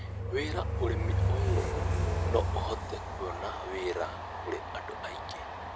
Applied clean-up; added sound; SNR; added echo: none; Train; -5 dB; none.